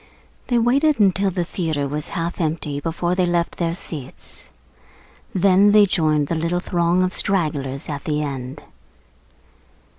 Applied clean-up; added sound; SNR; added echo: none; none; none; none.